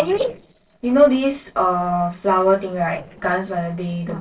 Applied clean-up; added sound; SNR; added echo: neural separator model SepFormer DNS4.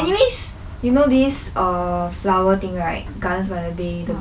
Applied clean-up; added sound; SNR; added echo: none; none; none; none.